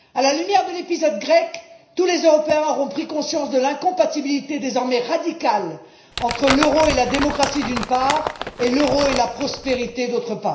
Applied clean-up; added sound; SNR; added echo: none; Crumpling, crinkling; 7 dB; reverberation time 0.5 s.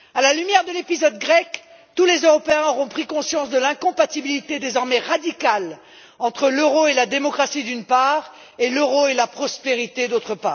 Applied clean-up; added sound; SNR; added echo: none; none; none; none.